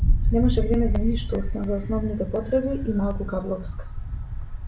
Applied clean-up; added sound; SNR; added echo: none; Wind; -2 dB; none.